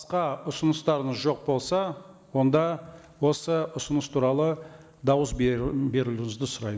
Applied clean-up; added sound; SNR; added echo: none; none; none; none.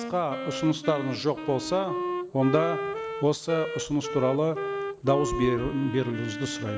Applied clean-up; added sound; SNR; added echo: none; Wind instrument, woodwind instrument; 6 dB; none.